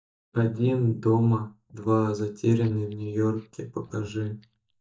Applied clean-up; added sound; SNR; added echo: neural mask model DeepFilterNet 3.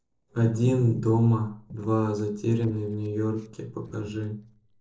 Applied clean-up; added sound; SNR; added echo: neural separator model SepFormer DNS4.